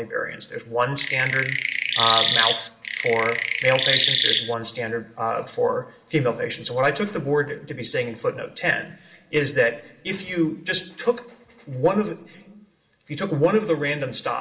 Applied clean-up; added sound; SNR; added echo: none; Chirp, tweet; -2 dB; reverberation time 1.6 s.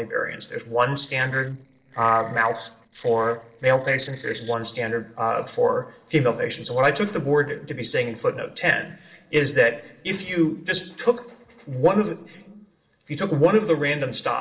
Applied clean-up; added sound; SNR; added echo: neural separator model SepFormer DNS4.